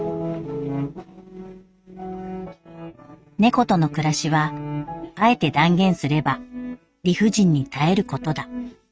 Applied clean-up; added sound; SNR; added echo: neural mask model RNNoise.